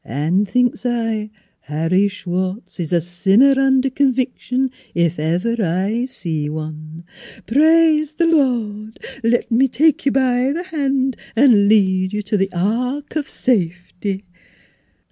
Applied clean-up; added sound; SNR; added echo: none; none; none; none.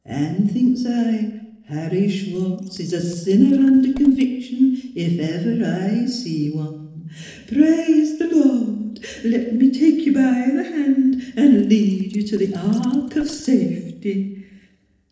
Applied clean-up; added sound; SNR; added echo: neural separator model SepFormer DNS4.